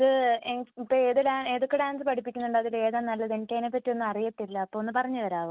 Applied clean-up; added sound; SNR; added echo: none; none; none; none.